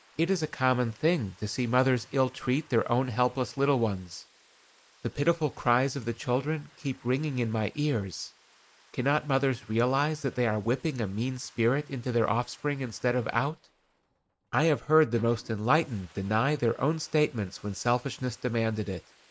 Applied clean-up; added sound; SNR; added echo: neural mask model Resemble Enhance denoiser.